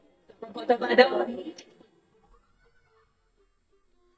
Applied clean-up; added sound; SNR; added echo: neural mask model DeepFilterNet 3.